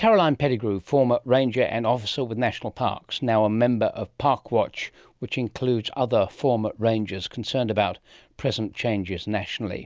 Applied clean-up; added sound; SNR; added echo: none; none; none; none.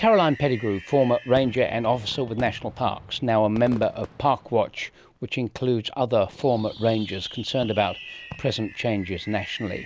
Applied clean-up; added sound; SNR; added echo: none; Fireworks; 18 dB; none.